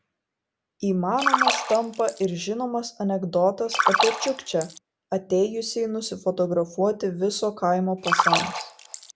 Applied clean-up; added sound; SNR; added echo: none; Splash, splatter; -1 dB; none.